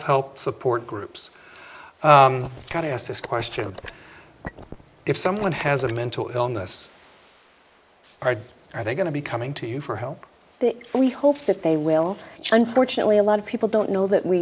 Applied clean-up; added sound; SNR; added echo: neural mask model Resemble Enhance denoiser.